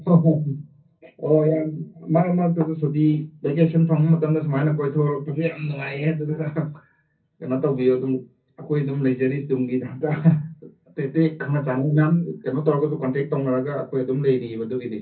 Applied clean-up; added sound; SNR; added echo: none; none; none; reverberation time 0.3 s.